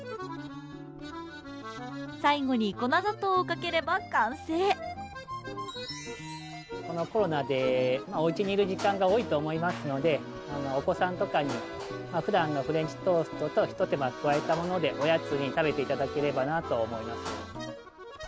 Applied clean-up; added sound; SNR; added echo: none; Wind instrument, woodwind instrument; 19 dB; none.